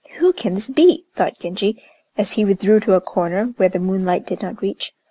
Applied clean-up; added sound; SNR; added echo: none; none; none; none.